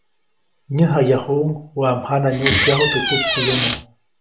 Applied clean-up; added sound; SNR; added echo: none; Door; 0 dB; reverberation time 0.6 s.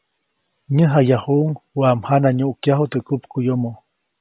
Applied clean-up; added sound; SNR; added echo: none; none; none; none.